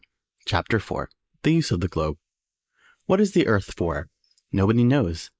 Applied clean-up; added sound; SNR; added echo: neural mask model Resemble Enhance denoiser.